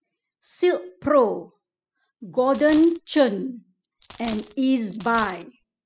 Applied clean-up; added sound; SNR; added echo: classical method spectral subtraction.